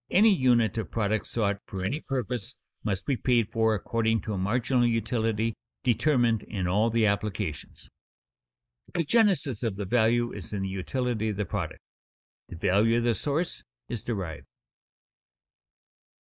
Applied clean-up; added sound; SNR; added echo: neural mask model Resemble Enhance denoiser.